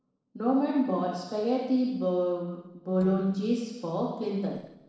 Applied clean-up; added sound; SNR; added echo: neural separator model SepFormer DNS4.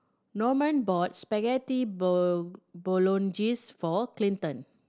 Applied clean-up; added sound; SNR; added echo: none; none; none; none.